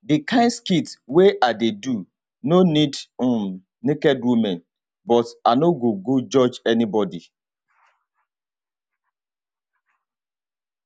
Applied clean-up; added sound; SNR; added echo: none; none; none; none.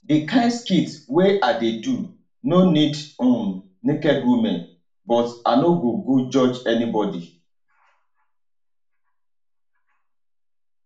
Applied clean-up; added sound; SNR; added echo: none; none; none; reverberation time 0.4 s.